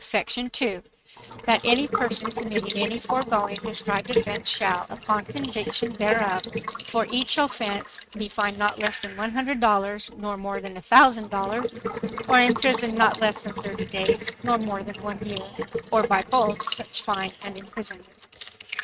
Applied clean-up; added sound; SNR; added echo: neural mask model RNNoise.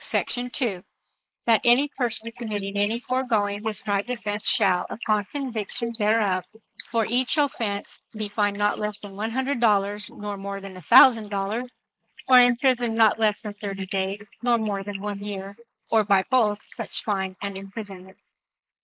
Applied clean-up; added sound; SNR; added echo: neural mask model Resemble Enhance denoiser.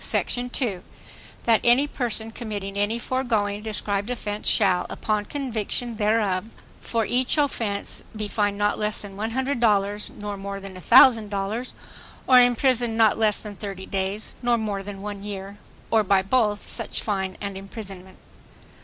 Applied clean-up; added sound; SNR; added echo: none; none; none; none.